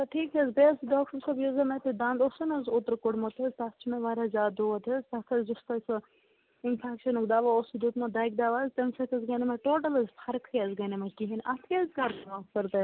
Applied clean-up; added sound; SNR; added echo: none; none; none; none.